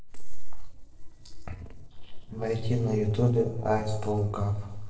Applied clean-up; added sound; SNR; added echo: neural separator model SepFormer DNS4.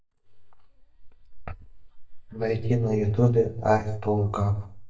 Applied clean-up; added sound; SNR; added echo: neural mask model DeepFilterNet 3.